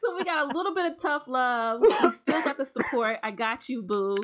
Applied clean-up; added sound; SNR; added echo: classical method log-MMSE.